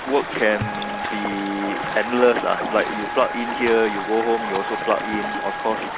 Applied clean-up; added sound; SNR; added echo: none; Wind instrument, woodwind instrument + Stream; 5 dB; none.